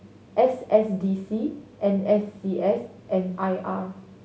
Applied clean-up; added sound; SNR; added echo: none; none; none; none.